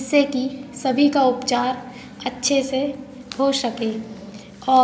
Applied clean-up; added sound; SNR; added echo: none; none; none; none.